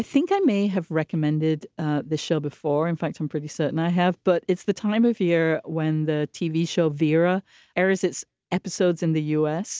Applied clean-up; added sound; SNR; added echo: none; none; none; none.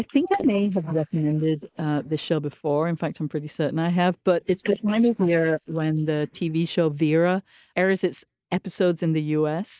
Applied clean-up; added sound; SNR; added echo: neural mask model Resemble Enhance denoiser.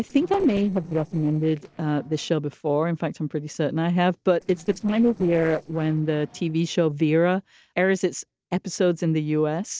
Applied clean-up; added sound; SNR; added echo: neural separator model SepFormer DNS4.